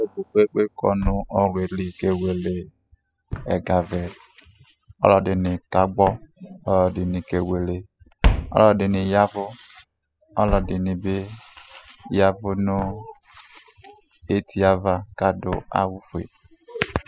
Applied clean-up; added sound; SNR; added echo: classical method spectral subtraction.